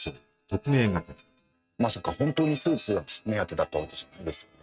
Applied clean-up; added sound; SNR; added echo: neural mask model RNNoise.